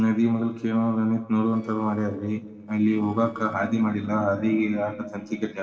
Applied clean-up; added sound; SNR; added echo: neural separator model SepFormer DNS4.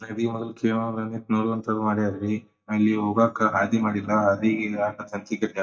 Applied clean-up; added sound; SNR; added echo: neural mask model DeepFilterNet 3.